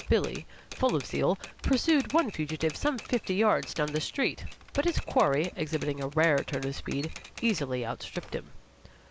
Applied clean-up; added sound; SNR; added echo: none; Typewriter; 17 dB; none.